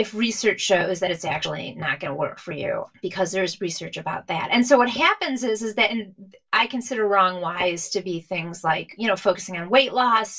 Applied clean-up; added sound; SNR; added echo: none; none; none; reverberation time 0.1 s.